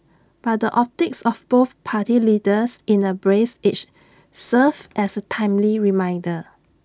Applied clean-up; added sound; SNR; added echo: none; none; none; none.